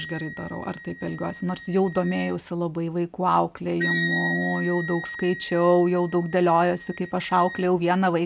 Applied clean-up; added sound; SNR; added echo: none; Wind instrument, woodwind instrument; 11 dB; none.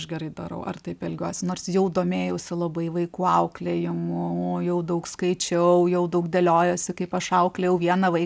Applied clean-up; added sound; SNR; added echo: none; none; none; none.